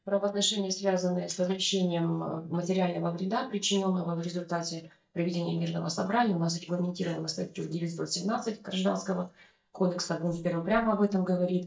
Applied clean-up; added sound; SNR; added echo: neural mask model DeepFilterNet 3.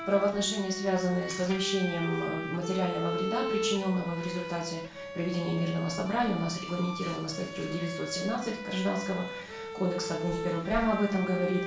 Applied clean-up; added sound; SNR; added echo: none; Bowed string instrument; 7 dB; reverberation time 0.3 s.